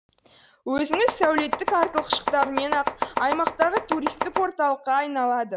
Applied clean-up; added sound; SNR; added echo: none; Domestic sounds, home sounds; 3 dB; none.